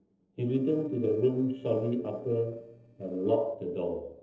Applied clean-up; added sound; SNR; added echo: neural separator model SepFormer DNS4.